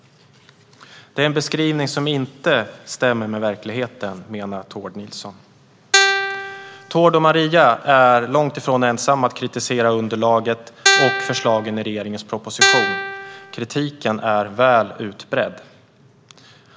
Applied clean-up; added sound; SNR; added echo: none; Guitar; -1 dB; none.